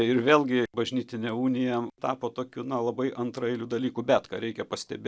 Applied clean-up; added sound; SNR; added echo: none; none; none; none.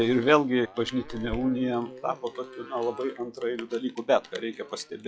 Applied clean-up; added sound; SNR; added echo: classical method log-MMSE.